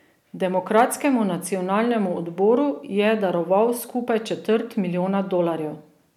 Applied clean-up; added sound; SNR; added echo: none; none; none; none.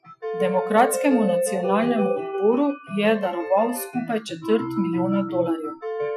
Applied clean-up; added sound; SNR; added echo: classical method Wiener filter.